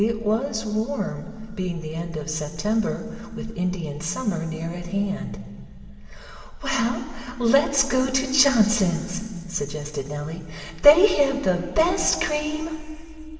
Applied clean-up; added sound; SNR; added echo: none; none; none; reverberation time 2.5 s.